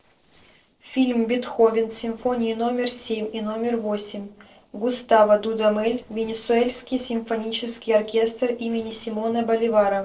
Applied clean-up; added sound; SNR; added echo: neural separator model SepFormer DNS4.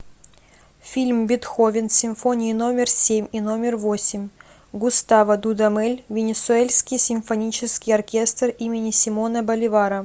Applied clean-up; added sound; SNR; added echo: none; none; none; none.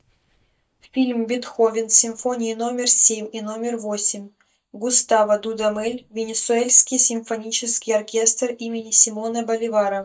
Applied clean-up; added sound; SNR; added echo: neural mask model DeepFilterNet 3.